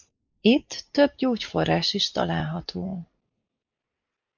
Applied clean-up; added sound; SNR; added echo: neural mask model Resemble Enhance denoiser.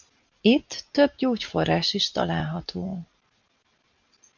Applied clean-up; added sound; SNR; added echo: none; none; none; none.